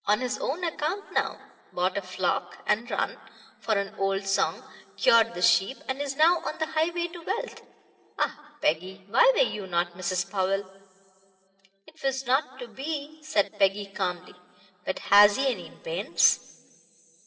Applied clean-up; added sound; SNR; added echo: none; none; none; reverberation time 2.3 s.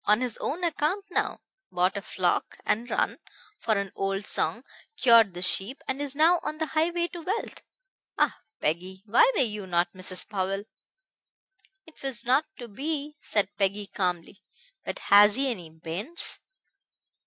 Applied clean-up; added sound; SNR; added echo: none; none; none; none.